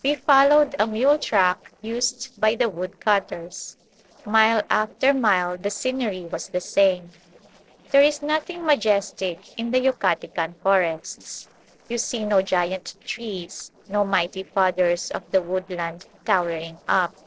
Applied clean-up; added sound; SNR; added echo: neural separator model SepFormer DNS4.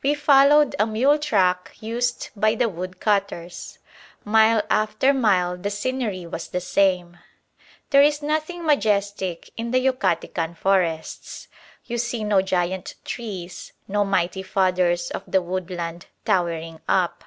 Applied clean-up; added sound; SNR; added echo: none; none; none; none.